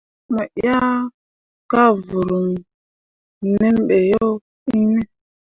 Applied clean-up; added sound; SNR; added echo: none; none; none; none.